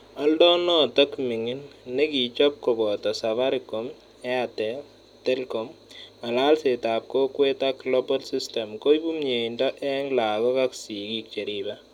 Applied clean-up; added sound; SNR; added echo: none; none; none; none.